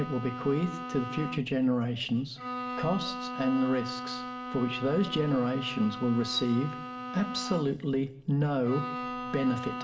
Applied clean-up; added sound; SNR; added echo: none; Bowed string instrument; 8 dB; reverberation time 1.2 s.